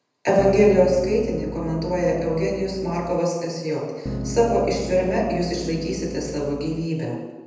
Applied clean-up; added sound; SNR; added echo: none; Piano; 9 dB; reverberation time 1.1 s.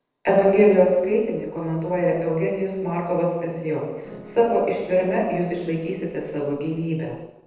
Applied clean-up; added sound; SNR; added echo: neural separator model SepFormer DNS4.